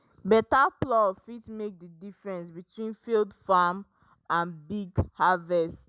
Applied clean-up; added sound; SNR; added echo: none; none; none; none.